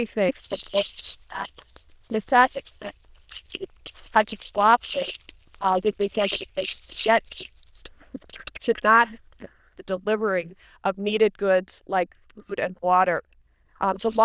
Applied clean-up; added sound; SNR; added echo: neural diffusion model UNIVERSE++.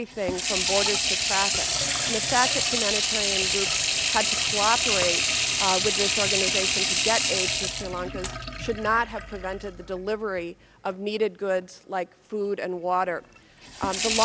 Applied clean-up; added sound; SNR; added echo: none; Sink (filling or washing) / Water tap, faucet; -2 dB; none.